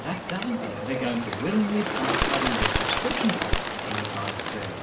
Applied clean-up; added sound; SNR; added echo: none; Bird; -3 dB; reverberation time 0.8 s.